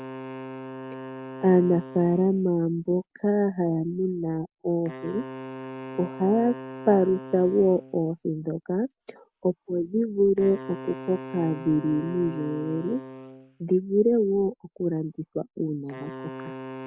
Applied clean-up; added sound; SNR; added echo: none; Wind instrument, woodwind instrument; 15 dB; none.